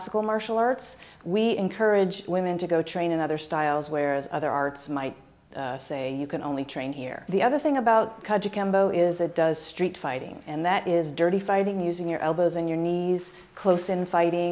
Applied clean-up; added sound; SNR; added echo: none; none; none; none.